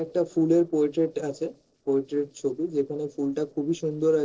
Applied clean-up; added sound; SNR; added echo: neural separator model SepFormer DNS4.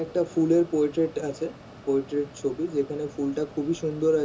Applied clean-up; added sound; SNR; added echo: none; Mechanisms; 19 dB; reverberation time 0.2 s.